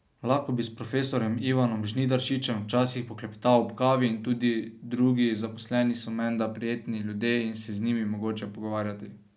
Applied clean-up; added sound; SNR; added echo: none; none; none; none.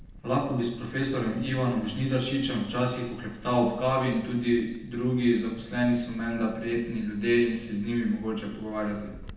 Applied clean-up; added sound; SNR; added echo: none; Crackle; 19 dB; reverberation time 0.9 s.